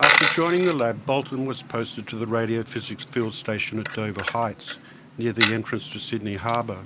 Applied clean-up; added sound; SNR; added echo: none; Coin (dropping); 2 dB; none.